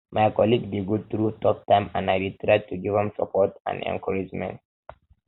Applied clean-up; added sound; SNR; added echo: none; none; none; none.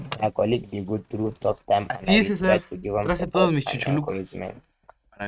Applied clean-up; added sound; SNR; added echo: neural mask model RNNoise.